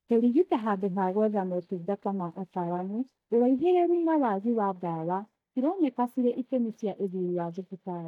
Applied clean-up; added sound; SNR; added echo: neural mask model DeepFilterNet 3.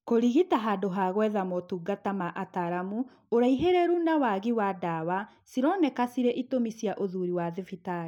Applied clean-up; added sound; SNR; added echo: none; none; none; none.